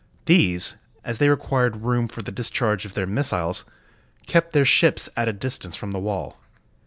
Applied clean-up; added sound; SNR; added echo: none; none; none; none.